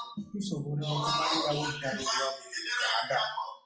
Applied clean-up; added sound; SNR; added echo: classical method log-MMSE.